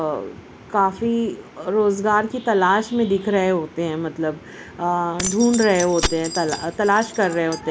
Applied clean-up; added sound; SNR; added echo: none; Keys jangling; 8 dB; none.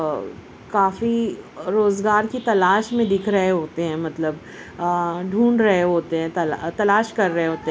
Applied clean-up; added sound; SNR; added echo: none; none; none; none.